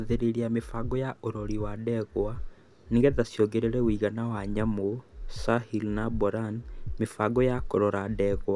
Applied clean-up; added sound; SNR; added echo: none; Breathing; 9 dB; none.